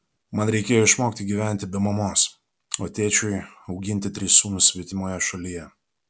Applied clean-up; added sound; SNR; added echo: none; none; none; none.